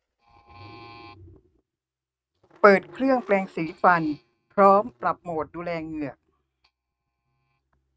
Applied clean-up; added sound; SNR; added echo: neural mask model RNNoise.